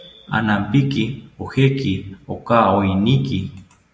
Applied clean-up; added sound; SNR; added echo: none; none; none; none.